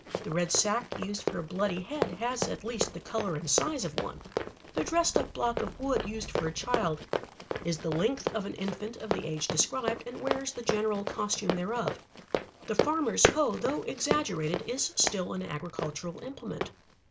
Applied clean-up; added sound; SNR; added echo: none; Run; 3 dB; none.